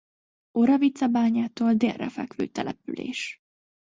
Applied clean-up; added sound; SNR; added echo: none; none; none; none.